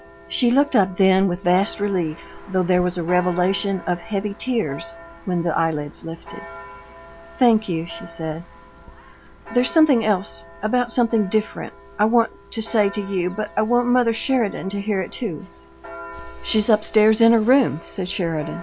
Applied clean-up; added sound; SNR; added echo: none; Church bell; 18 dB; none.